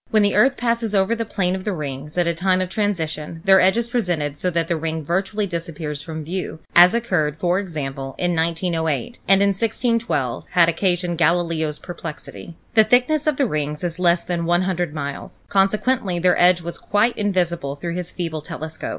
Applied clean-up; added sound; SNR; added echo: none; none; none; none.